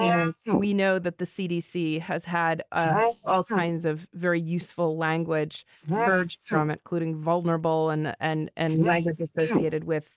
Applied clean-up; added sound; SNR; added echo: neural mask model Resemble Enhance denoiser.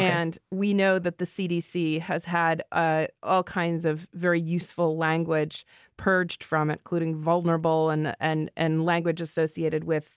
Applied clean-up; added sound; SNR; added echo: none; none; none; none.